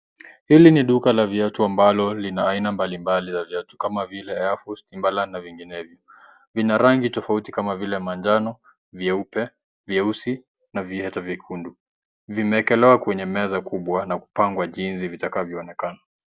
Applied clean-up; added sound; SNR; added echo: none; none; none; none.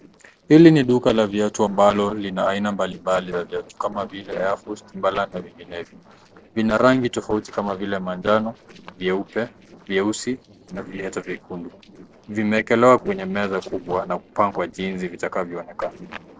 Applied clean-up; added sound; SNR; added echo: neural separator model SepFormer DNS4.